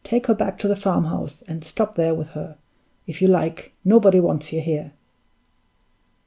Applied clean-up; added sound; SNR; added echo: none; none; none; none.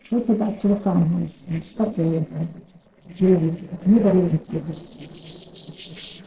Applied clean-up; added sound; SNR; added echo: neural separator model SepFormer DNS4.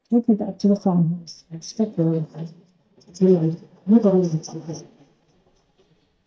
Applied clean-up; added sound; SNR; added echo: neural mask model DeepFilterNet 3.